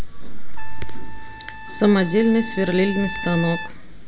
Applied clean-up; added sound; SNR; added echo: none; Trumpet; 15 dB; reverberation time 0.6 s.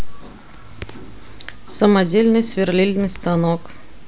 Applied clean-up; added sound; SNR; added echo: none; none; none; none.